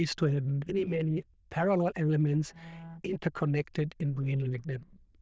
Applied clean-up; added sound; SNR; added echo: neural diffusion model UNIVERSE++.